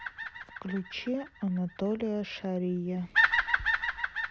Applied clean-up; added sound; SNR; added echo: none; Bird vocalization, bird call, bird song; -1 dB; none.